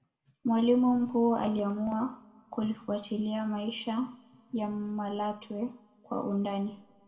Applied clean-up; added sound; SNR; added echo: none; none; none; reverberation time 1.7 s.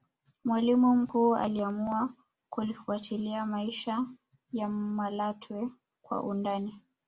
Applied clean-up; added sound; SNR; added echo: none; none; none; none.